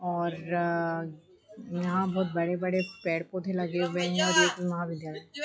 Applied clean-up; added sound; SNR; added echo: classical method log-MMSE.